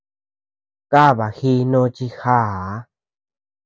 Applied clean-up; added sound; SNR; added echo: none; none; none; none.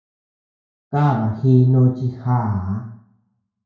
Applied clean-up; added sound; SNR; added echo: none; none; none; reverberation time 0.6 s.